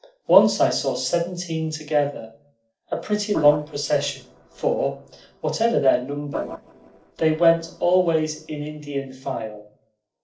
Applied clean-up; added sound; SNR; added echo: neural separator model SepFormer DNS4.